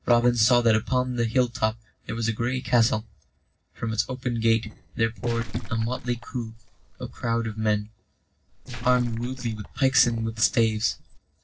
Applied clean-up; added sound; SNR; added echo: neural separator model SepFormer DNS4.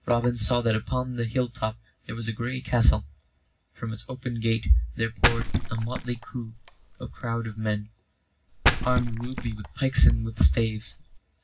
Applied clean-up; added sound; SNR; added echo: none; Splash, splatter; 4 dB; reverberation time 0.4 s.